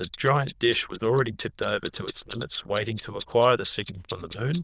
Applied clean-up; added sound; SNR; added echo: neural diffusion model UNIVERSE++.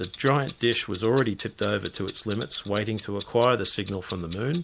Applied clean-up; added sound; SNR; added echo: none; Clock; 19 dB; none.